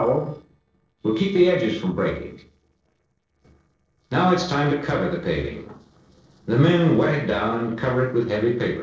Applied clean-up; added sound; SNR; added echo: neural separator model SepFormer DNS4.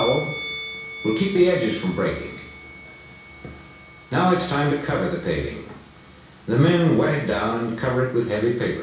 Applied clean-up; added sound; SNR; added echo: none; Musical instrument; 15 dB; reverberation time 0.6 s.